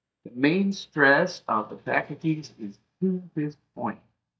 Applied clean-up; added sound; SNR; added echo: neural mask model DeepFilterNet 3.